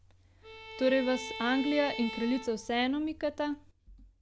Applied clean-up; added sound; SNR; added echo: none; Bowed string instrument; 11 dB; none.